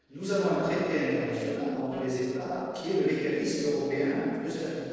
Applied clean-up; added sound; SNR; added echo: neural separator model SepFormer DNS4.